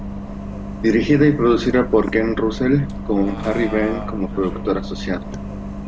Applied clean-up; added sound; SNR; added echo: none; Bus; 8 dB; none.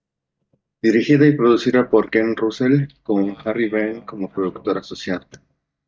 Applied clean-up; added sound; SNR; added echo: neural mask model DeepFilterNet 3.